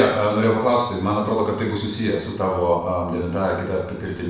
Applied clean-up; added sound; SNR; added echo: none; none; none; reverberation time 0.7 s.